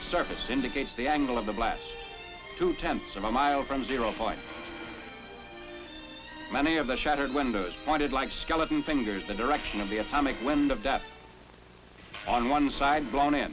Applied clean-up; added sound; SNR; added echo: none; Fart; 14 dB; none.